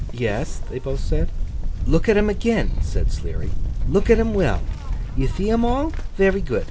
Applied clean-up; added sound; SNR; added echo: none; Livestock, farm animals, working animals; -1 dB; none.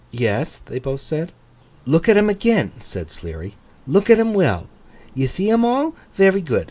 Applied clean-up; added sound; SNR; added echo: none; none; none; none.